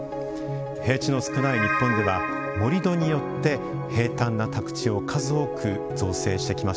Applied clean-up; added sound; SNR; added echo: none; none; none; none.